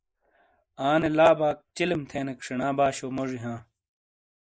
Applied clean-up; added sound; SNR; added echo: neural mask model Resemble Enhance denoiser.